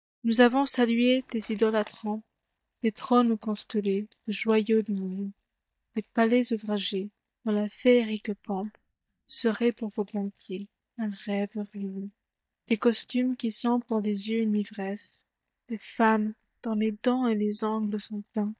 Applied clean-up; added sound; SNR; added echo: neural mask model DeepFilterNet 3.